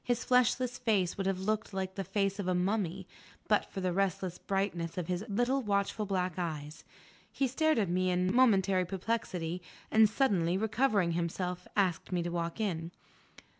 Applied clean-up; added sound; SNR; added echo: none; none; none; none.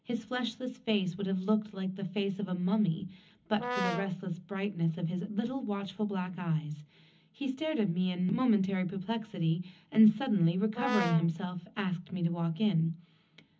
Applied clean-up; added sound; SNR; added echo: none; Brass instrument; 5 dB; reverberation time 0.4 s.